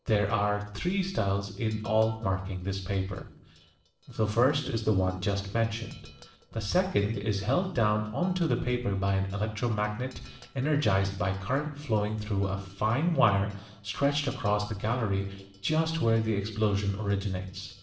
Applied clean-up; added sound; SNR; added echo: neural separator model SepFormer DNS4.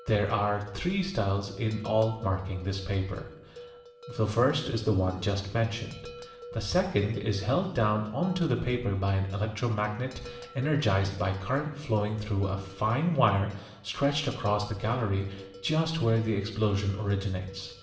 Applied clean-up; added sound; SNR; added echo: none; Bell; 18 dB; reverberation time 0.8 s.